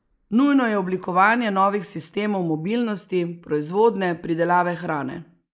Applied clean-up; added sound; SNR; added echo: neural mask model Resemble Enhance denoiser.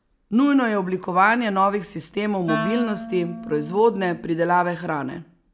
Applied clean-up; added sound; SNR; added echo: none; Wind instrument, woodwind instrument; 10 dB; none.